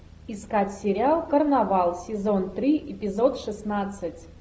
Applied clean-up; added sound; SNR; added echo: none; none; none; none.